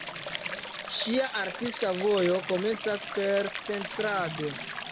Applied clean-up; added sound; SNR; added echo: none; Stream; 7 dB; none.